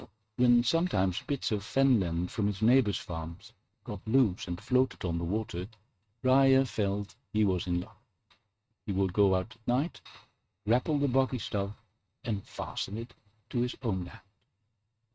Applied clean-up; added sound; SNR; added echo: neural mask model RNNoise.